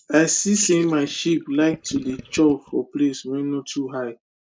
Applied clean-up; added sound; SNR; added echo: neural mask model Resemble Enhance denoiser.